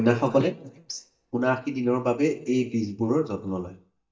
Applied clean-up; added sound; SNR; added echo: neural mask model DeepFilterNet 3.